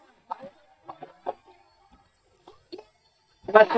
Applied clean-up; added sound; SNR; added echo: neural mask model DeepFilterNet 3.